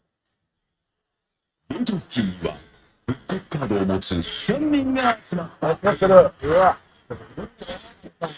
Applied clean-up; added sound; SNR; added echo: neural mask model RNNoise.